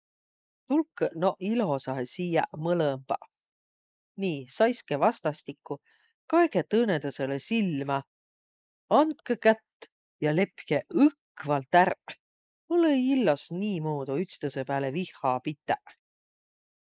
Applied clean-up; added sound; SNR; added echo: neural mask model Resemble Enhance denoiser.